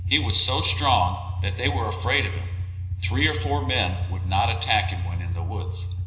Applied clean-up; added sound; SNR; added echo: none; none; none; reverberation time 0.9 s.